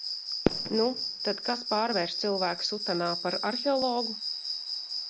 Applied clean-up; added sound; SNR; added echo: none; Cricket + Fireworks; 2 dB; none.